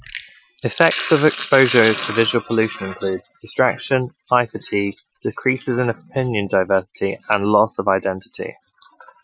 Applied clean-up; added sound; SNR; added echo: classical method Wiener filter.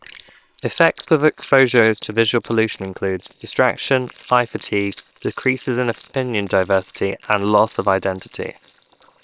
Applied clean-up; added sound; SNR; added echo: neural separator model SepFormer WHAM!.